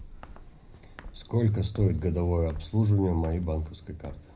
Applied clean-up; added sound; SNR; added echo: none; Walk, footsteps; 17 dB; reverberation time 0.4 s.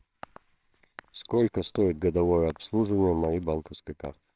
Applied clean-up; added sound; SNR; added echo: neural separator model SepFormer WHAMR!.